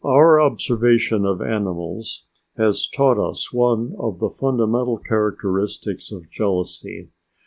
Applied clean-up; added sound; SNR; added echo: none; none; none; none.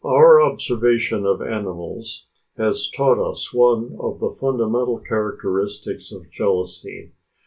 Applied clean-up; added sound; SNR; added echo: none; none; none; reverberation time 0.2 s.